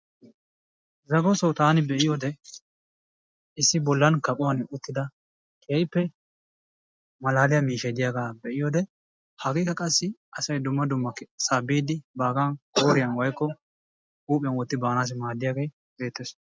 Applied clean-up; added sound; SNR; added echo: none; none; none; none.